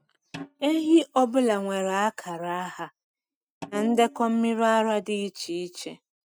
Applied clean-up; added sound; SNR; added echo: neural mask model RNNoise.